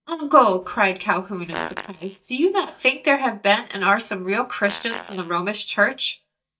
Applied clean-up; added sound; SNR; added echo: neural mask model DeepFilterNet 3.